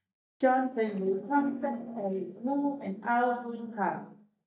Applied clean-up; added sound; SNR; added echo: neural mask model DeepFilterNet 3.